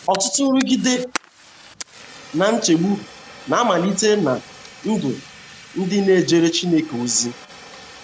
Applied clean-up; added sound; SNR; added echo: none; Fire; 17 dB; none.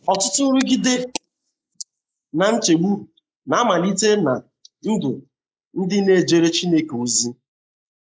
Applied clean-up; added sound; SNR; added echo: neural mask model Resemble Enhance denoiser.